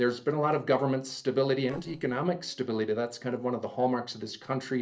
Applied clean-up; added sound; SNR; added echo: neural separator model SepFormer DNS4.